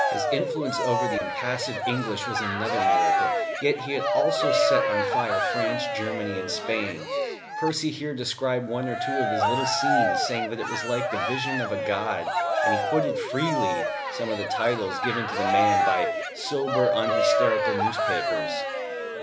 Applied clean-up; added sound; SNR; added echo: none; Cheering; -4 dB; none.